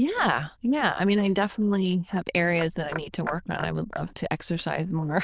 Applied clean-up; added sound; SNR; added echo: neural diffusion model UNIVERSE++.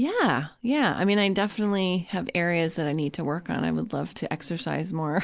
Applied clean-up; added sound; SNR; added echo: none; none; none; none.